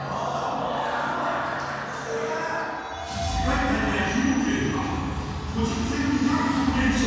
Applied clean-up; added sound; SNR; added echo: none; none; none; reverberation time 2.1 s.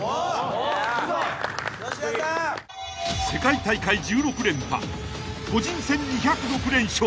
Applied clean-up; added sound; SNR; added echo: none; none; none; none.